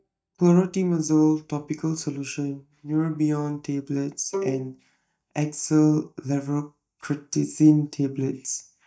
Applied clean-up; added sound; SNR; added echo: neural mask model DeepFilterNet 3.